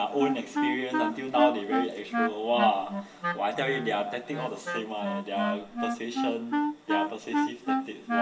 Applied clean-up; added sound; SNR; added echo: none; Wind instrument, woodwind instrument; 0 dB; reverberation time 0.7 s.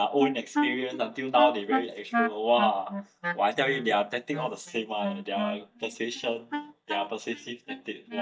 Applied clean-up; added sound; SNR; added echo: neural mask model DeepFilterNet 3.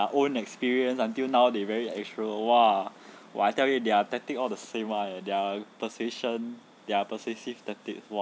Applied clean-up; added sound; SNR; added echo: none; none; none; none.